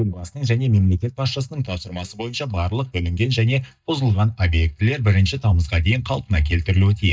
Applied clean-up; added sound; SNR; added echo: neural mask model DeepFilterNet 3.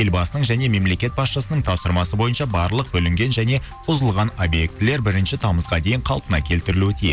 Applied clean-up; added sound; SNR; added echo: none; none; none; none.